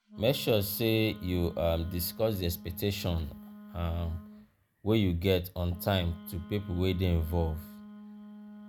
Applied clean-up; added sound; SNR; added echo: none; Wind instrument, woodwind instrument; 17 dB; none.